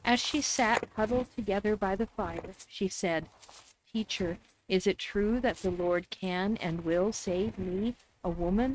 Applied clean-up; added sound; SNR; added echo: neural mask model RNNoise.